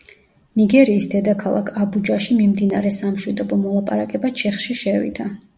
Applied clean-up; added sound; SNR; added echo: none; none; none; none.